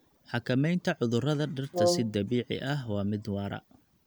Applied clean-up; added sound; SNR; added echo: none; Brass instrument; 1 dB; none.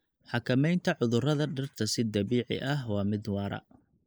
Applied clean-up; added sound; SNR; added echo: neural mask model Resemble Enhance denoiser.